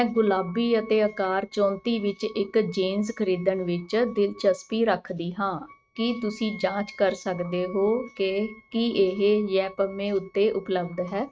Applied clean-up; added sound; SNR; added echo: neural mask model RNNoise.